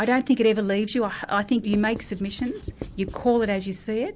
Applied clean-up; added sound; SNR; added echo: none; Writing; 15 dB; none.